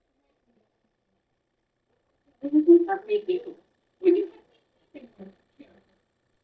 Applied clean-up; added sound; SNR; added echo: neural mask model DeepFilterNet 3.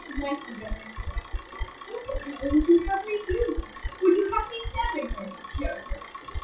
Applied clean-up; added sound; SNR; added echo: classical method WPE with log-MMSE.